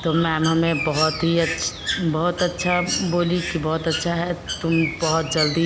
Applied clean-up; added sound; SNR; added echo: none; Bird; 7 dB; none.